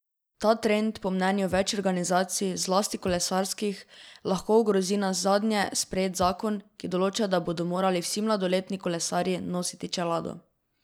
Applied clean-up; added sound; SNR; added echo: none; Bass drum; 19 dB; none.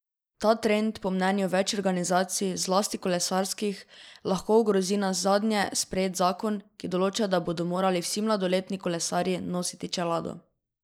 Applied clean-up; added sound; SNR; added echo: neural mask model Resemble Enhance denoiser.